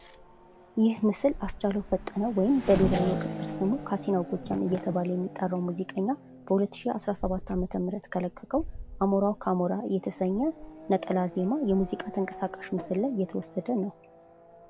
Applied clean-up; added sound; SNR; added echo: none; Race car, auto racing / Accelerating, revving, vroom; 10 dB; none.